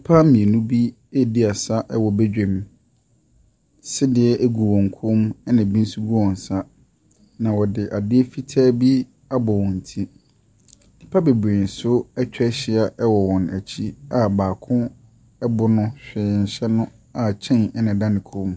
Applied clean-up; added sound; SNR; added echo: none; none; none; none.